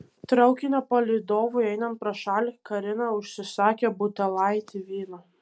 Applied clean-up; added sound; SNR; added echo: none; none; none; none.